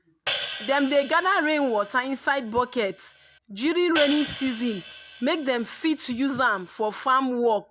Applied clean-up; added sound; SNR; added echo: none; Hi-hat; 6 dB; none.